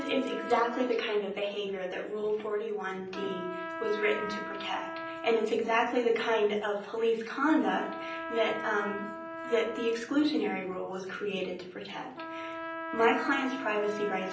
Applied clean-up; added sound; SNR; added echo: none; Trumpet; 10 dB; reverberation time 0.6 s.